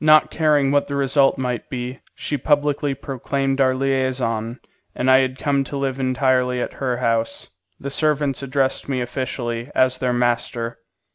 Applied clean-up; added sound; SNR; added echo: none; none; none; none.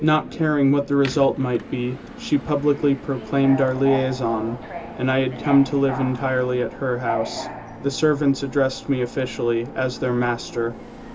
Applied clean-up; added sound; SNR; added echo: none; Subway, metro, underground; 13 dB; reverberation time 0.2 s.